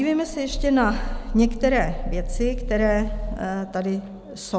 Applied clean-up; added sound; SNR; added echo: none; Growling; 5 dB; none.